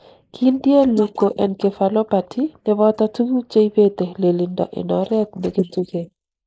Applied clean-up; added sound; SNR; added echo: neural mask model Resemble Enhance denoiser.